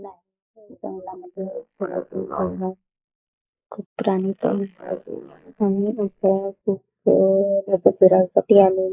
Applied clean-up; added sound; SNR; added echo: neural mask model Resemble Enhance denoiser.